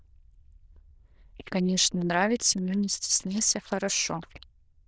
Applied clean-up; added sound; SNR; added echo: neural diffusion model UNIVERSE++.